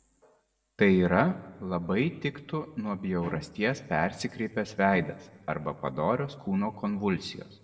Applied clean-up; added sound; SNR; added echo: none; Bowed string instrument; 18 dB; reverberation time 1.1 s.